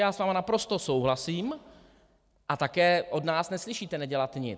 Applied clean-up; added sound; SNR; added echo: none; none; none; none.